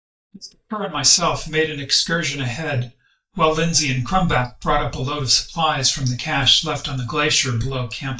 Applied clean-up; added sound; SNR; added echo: neural mask model DeepFilterNet 3.